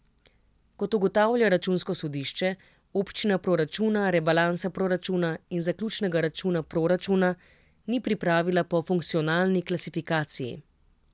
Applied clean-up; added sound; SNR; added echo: none; none; none; none.